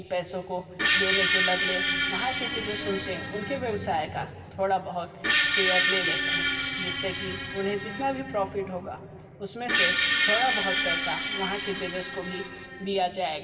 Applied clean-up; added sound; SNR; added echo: none; Screech; -4 dB; reverberation time 2.4 s.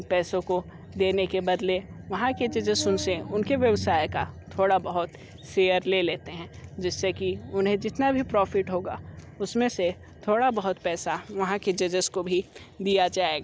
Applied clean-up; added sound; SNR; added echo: none; none; none; none.